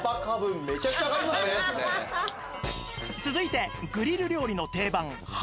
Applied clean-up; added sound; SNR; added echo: none; Alarm + Guitar; 17 dB; none.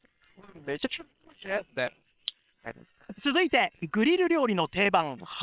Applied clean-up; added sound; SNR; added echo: neural separator model SepFormer WHAM!.